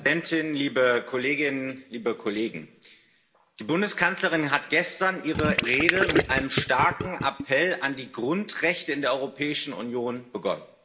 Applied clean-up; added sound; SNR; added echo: none; Gurgling; 1 dB; reverberation time 0.6 s.